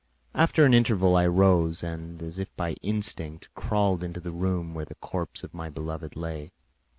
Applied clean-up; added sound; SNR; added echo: none; none; none; none.